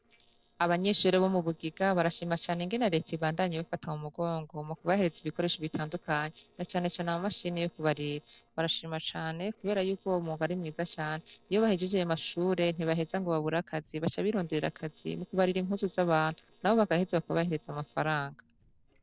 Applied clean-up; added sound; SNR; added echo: neural separator model SepFormer DNS4.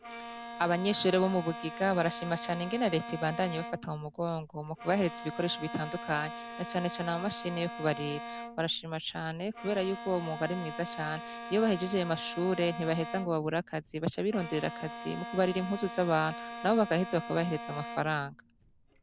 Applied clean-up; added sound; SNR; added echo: none; Bowed string instrument; 11 dB; none.